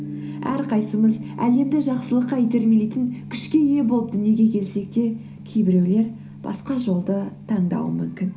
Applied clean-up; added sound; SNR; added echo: none; Gong; 14 dB; reverberation time 0.4 s.